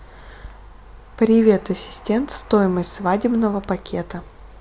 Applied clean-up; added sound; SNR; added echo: none; none; none; none.